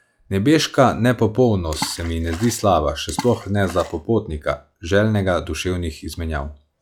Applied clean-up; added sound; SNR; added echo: classical method log-MMSE.